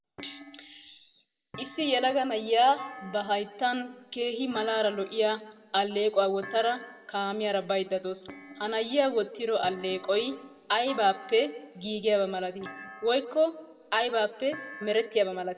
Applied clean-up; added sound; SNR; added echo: none; Thump, thud; 19 dB; reverberation time 1.0 s.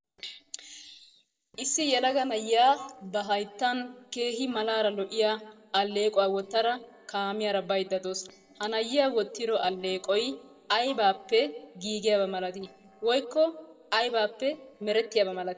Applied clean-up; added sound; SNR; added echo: neural separator model SepFormer DNS4.